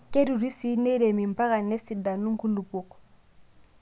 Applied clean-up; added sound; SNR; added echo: none; none; none; none.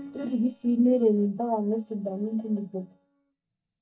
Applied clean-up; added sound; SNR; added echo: neural mask model DeepFilterNet 3.